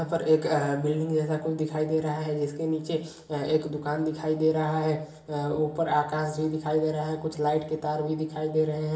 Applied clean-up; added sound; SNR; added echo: none; none; none; reverberation time 0.7 s.